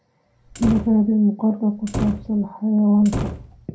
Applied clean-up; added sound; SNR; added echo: none; Slam; 10 dB; reverberation time 0.2 s.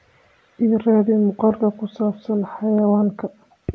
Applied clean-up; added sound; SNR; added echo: none; none; none; none.